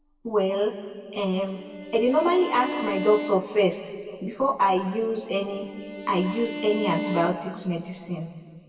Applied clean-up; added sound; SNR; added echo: none; Bowed string instrument; 11 dB; reverberation time 2.0 s.